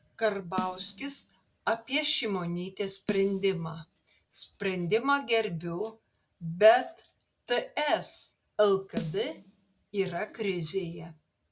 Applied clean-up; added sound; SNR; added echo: none; Snare drum; 14 dB; none.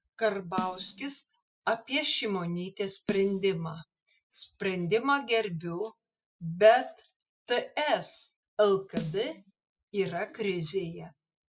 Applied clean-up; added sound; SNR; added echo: classical method spectral subtraction.